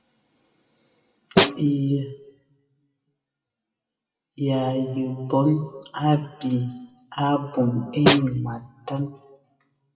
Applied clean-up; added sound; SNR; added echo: classical method WPE with log-MMSE.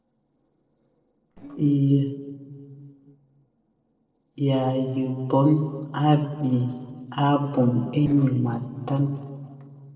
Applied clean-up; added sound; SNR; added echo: neural separator model SepFormer DNS4.